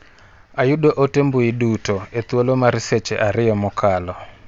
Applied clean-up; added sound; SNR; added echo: none; none; none; none.